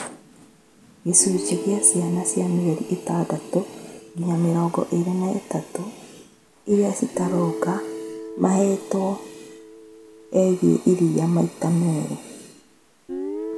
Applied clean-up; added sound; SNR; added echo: none; Guitar; 13 dB; none.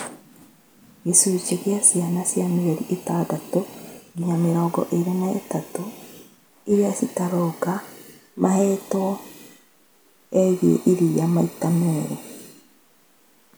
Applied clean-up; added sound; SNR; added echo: none; none; none; none.